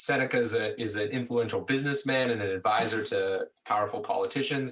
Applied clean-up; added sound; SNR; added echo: none; Snare drum; 18 dB; none.